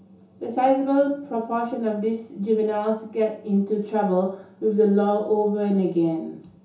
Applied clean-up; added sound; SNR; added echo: none; none; none; reverberation time 0.7 s.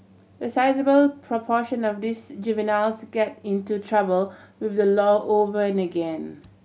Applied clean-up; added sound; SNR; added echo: none; none; none; none.